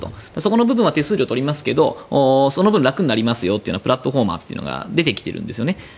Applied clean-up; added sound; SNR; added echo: none; none; none; none.